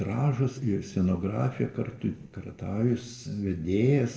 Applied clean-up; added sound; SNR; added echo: neural separator model SepFormer DNS4.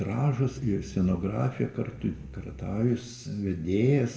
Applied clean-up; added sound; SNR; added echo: none; Growling; 17 dB; reverberation time 0.7 s.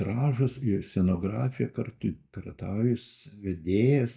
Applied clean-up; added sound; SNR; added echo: neural mask model DeepFilterNet 3.